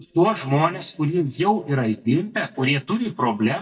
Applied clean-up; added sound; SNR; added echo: neural mask model DeepFilterNet 3.